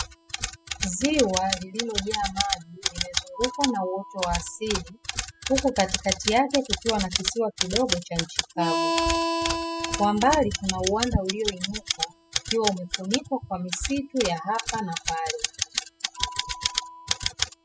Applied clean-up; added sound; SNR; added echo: classical method spectral subtraction.